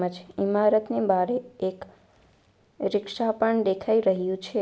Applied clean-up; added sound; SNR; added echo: none; none; none; none.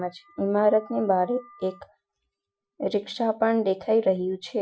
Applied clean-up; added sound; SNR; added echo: classical method Wiener filter.